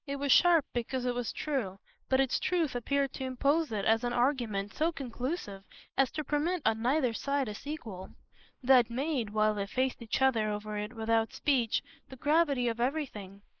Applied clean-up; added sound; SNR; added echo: neural mask model Resemble Enhance denoiser.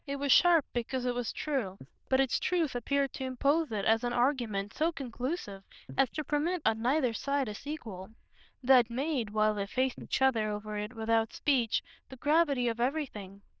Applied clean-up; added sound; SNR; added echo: neural diffusion model UNIVERSE++.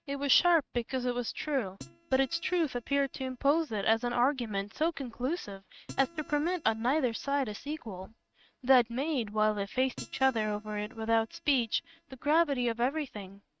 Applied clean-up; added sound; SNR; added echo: neural mask model RNNoise.